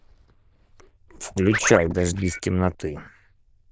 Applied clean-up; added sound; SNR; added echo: neural diffusion model UNIVERSE++.